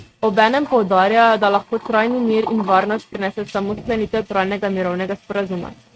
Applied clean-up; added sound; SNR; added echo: neural mask model RNNoise.